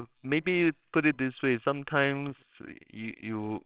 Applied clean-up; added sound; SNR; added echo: neural separator model SepFormer WHAMR!.